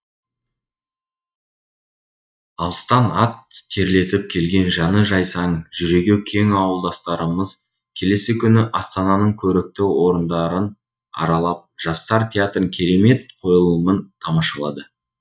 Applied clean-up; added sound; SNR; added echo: neural mask model DeepFilterNet 3.